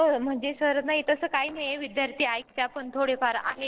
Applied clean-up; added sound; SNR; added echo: neural separator model SepFormer DNS4.